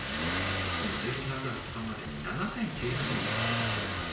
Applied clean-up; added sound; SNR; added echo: none; Motor vehicle (road); -4 dB; reverberation time 0.8 s.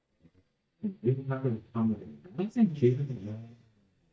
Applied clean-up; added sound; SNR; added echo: neural mask model DeepFilterNet 3.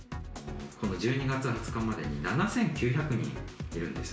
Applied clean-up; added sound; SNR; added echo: none; none; none; none.